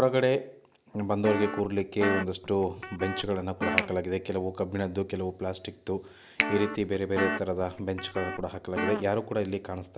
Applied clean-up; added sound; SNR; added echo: none; Guitar + Finger snapping; 5 dB; none.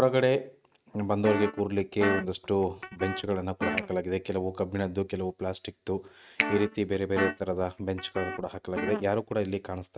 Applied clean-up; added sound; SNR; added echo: neural mask model RNNoise.